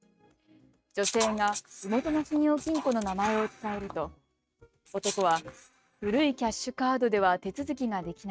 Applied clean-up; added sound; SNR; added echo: neural mask model RNNoise.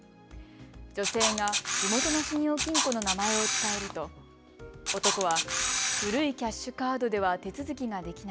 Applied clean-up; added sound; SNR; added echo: none; Camera; -2 dB; none.